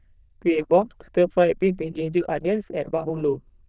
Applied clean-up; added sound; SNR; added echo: neural diffusion model UNIVERSE++.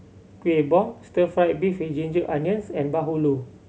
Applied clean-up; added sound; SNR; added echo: none; none; none; none.